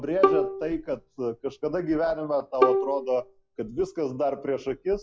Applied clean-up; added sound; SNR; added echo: classical method log-MMSE.